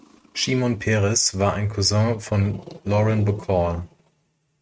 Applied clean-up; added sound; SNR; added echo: neural mask model RNNoise.